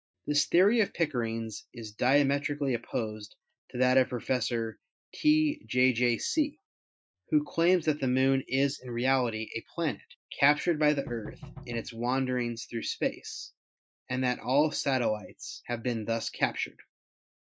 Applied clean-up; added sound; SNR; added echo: classical method Wiener filter.